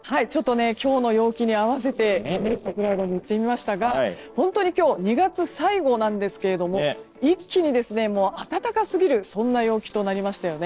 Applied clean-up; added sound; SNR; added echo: neural separator model SepFormer DNS4.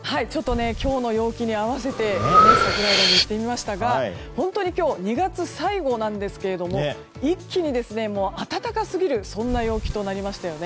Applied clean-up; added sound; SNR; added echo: none; Breathing; 2 dB; none.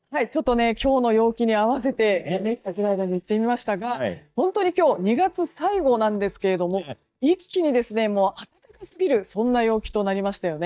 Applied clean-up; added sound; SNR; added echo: neural mask model DeepFilterNet 3.